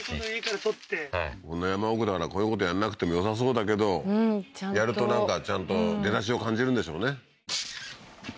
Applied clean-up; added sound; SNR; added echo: none; none; none; none.